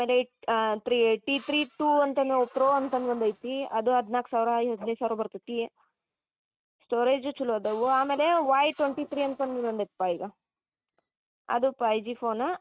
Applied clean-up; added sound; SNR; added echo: neural mask model RNNoise.